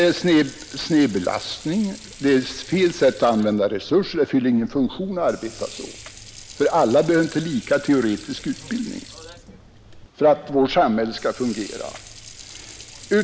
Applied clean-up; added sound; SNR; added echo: none; Sink (filling or washing) / Water; 19 dB; none.